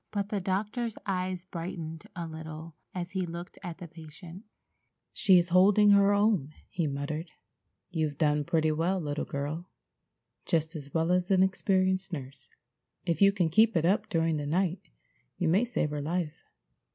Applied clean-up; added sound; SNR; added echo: none; none; none; none.